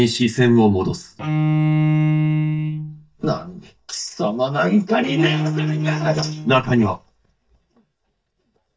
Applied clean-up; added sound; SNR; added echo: neural mask model DeepFilterNet 3.